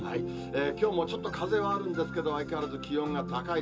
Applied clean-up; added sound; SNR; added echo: none; none; none; reverberation time 0.2 s.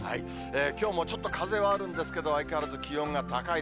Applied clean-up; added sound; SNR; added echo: none; none; none; none.